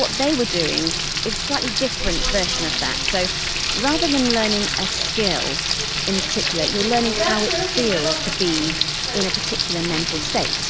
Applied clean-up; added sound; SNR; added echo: none; Frying (food); -2 dB; none.